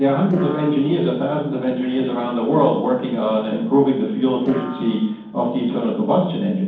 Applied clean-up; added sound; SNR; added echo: neural separator model SepFormer DNS4.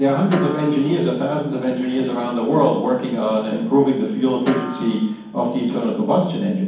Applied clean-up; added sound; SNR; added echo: none; Snare drum; 16 dB; reverberation time 1.2 s.